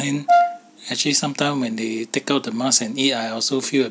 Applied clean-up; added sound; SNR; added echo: none; Brass instrument; 0 dB; none.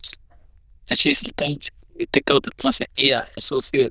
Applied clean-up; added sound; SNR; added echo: neural diffusion model UNIVERSE++.